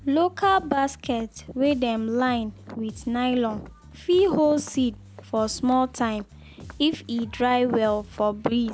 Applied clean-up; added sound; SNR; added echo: none; Walk, footsteps + Bass guitar; 19 dB; none.